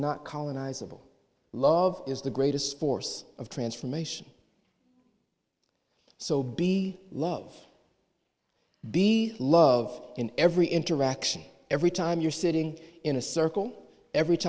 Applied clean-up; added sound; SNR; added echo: none; none; none; none.